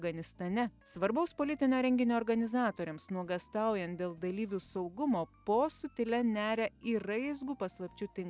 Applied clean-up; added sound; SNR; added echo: none; none; none; none.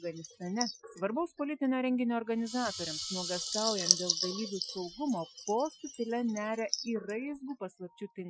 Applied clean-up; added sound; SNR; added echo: classical method Wiener filter.